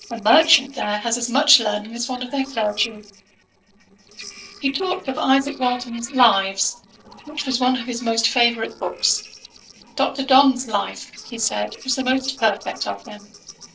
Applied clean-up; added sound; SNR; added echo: neural separator model SepFormer DNS4.